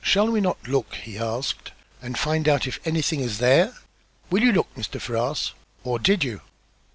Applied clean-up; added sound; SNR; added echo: none; none; none; none.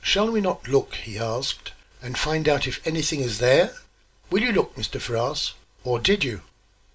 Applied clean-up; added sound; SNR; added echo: none; none; none; reverberation time 0.2 s.